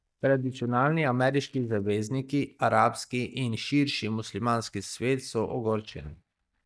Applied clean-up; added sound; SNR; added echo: neural mask model DeepFilterNet 3.